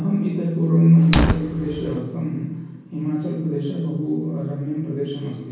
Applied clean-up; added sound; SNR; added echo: none; Fire; 8 dB; reverberation time 1.2 s.